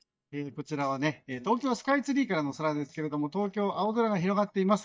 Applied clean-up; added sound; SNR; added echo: neural mask model DeepFilterNet 3.